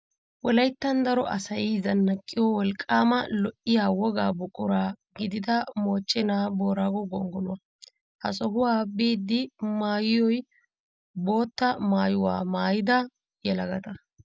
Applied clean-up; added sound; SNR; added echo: none; none; none; none.